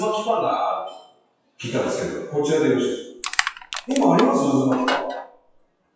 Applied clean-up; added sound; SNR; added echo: classical method WPE with log-MMSE.